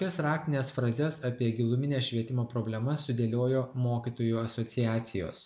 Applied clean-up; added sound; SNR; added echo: none; none; none; none.